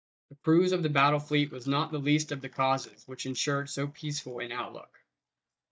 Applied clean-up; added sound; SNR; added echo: neural mask model DeepFilterNet 3.